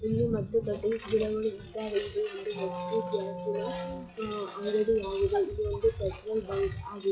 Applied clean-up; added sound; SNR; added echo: classical method log-MMSE.